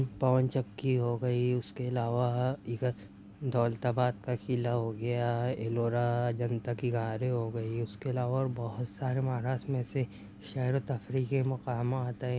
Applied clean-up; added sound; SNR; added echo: none; none; none; none.